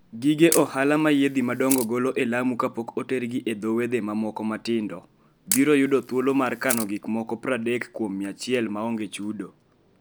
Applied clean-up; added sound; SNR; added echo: none; Camera; 10 dB; none.